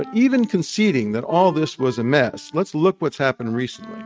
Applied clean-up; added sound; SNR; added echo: neural mask model RNNoise.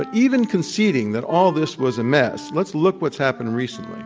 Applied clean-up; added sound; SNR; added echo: none; Wind instrument, woodwind instrument; 18 dB; none.